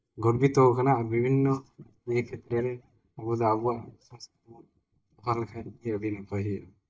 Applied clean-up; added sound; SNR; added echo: neural mask model DeepFilterNet 3.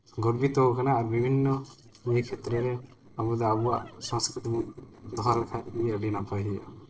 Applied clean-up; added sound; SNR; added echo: neural separator model SepFormer DNS4.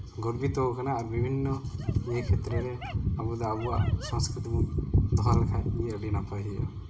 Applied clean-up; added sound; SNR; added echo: none; Dog; 19 dB; reverberation time 1.1 s.